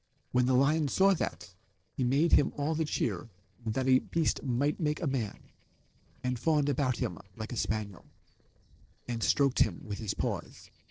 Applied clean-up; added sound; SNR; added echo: neural separator model SepFormer DNS4.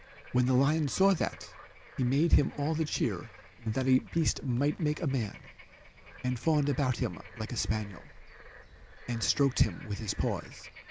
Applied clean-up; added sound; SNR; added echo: none; Bird / Frog; 20 dB; none.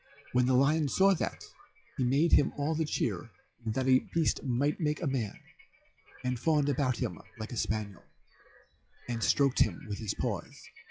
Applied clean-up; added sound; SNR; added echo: classical method log-MMSE.